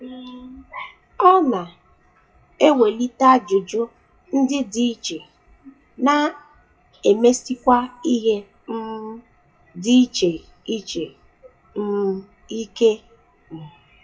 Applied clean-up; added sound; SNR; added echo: classical method WPE with log-MMSE.